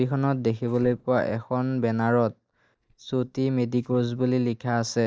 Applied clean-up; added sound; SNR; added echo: neural mask model DeepFilterNet 3.